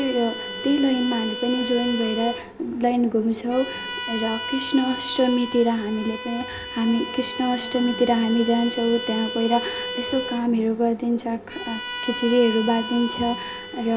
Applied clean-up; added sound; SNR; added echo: none; Bowed string instrument; 9 dB; reverberation time 0.3 s.